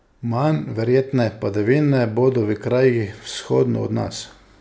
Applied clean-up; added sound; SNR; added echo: none; none; none; none.